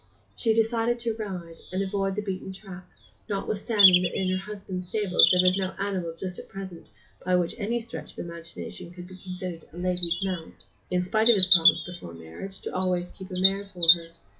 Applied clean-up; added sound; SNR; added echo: classical method log-MMSE.